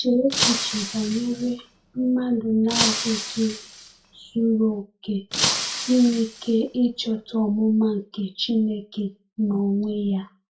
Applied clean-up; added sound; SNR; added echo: none; Shatter; 5 dB; reverberation time 0.2 s.